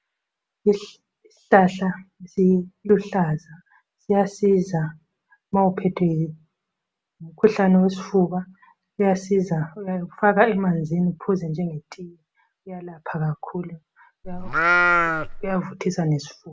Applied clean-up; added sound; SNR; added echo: none; Livestock, farm animals, working animals; -2 dB; none.